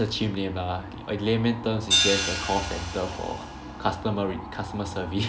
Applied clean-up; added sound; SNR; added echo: none; Hi-hat; 5 dB; none.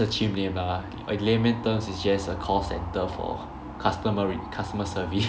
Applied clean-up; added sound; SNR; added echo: none; none; none; none.